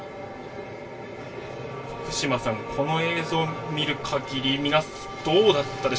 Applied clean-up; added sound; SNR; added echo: none; none; none; reverberation time 0.1 s.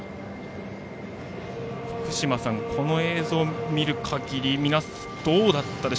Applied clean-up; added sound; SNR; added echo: none; none; none; none.